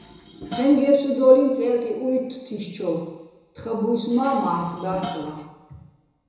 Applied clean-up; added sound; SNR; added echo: none; Dishes, pots, and pans; 19 dB; reverberation time 1.0 s.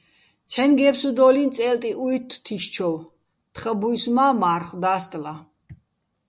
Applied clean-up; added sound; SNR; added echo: none; none; none; none.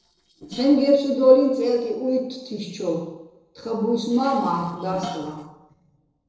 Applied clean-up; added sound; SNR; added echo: neural separator model SepFormer DNS4.